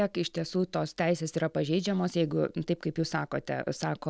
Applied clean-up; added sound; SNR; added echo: none; none; none; none.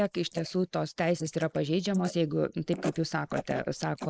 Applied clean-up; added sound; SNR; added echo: neural mask model Resemble Enhance denoiser.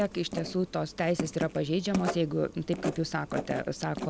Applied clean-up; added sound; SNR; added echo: none; Writing; 8 dB; none.